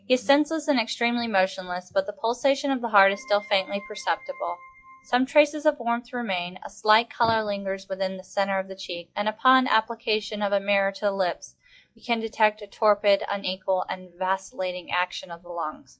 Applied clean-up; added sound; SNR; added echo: classical method log-MMSE.